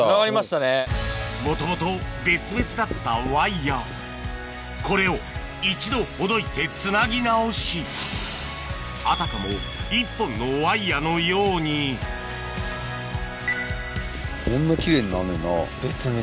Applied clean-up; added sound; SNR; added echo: none; Writing; 11 dB; none.